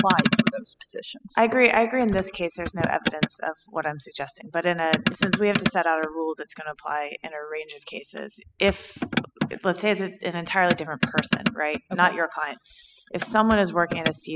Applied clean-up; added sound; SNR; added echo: classical method spectral subtraction.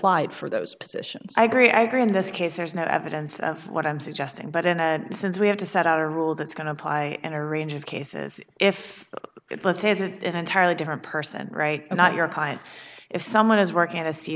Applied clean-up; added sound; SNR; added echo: none; none; none; none.